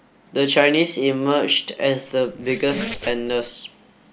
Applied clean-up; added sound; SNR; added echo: none; Squeak; 11 dB; none.